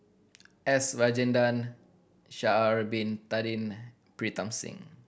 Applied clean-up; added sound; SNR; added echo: none; none; none; none.